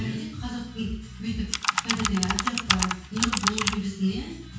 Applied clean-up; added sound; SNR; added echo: none; Computer keyboard; -2 dB; reverberation time 0.6 s.